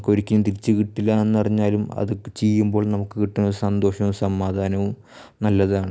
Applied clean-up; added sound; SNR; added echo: none; none; none; none.